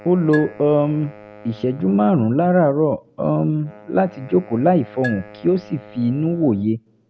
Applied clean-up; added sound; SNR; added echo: none; Marimba, xylophone + Wind instrument, woodwind instrument; 20 dB; none.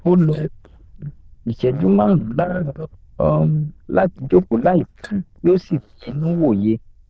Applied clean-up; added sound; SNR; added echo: neural diffusion model UNIVERSE++.